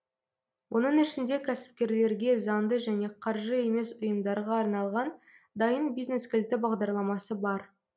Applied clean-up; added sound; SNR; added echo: none; none; none; none.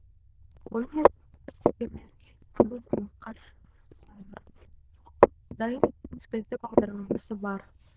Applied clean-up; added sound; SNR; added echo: neural diffusion model UNIVERSE++.